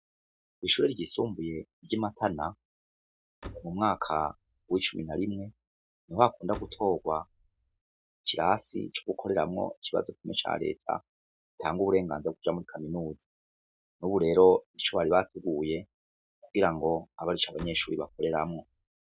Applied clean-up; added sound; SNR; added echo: none; Slam; 19 dB; none.